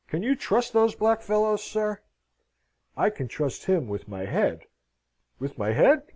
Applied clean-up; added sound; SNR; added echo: none; none; none; none.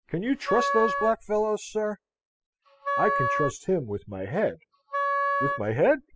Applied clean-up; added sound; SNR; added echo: classical method spectral subtraction.